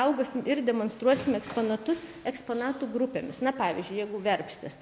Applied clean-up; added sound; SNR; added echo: none; none; none; none.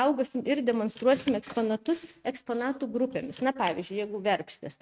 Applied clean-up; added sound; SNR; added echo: neural mask model RNNoise.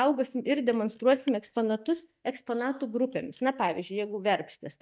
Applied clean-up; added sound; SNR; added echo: neural mask model DeepFilterNet 3.